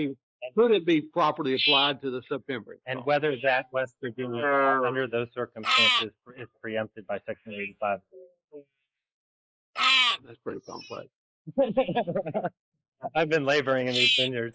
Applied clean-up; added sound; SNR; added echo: neural mask model Resemble Enhance denoiser.